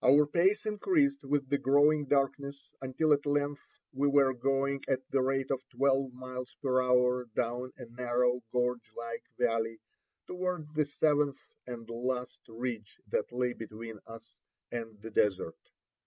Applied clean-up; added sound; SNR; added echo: none; none; none; none.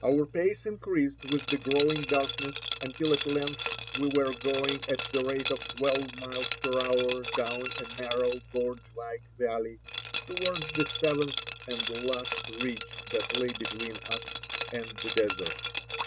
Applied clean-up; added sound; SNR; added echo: none; Liquid; 5 dB; none.